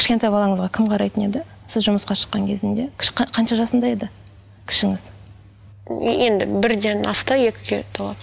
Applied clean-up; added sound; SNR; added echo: none; none; none; none.